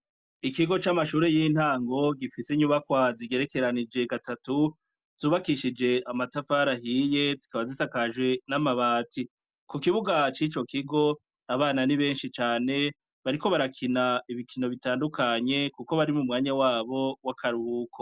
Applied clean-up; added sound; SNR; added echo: none; none; none; none.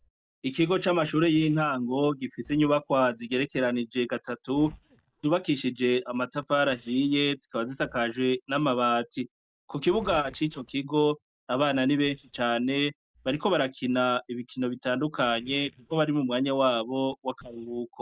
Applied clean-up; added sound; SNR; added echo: neural mask model DeepFilterNet 3.